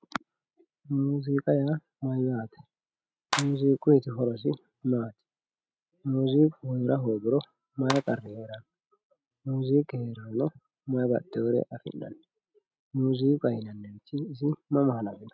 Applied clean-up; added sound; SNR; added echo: neural mask model RNNoise.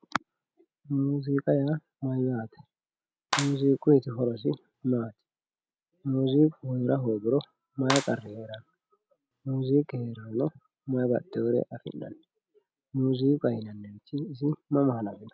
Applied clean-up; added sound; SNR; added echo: none; Clapping; 8 dB; none.